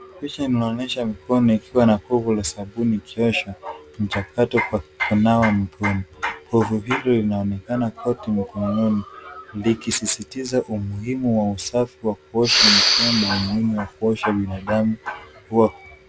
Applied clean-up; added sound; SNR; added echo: none; Respiratory sounds; -2 dB; none.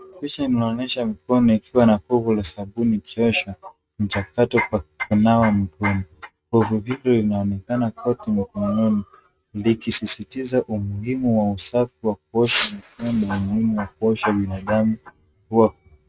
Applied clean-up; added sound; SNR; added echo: neural mask model RNNoise.